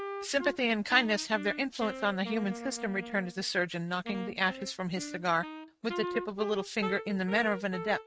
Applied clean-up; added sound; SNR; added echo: neural mask model RNNoise.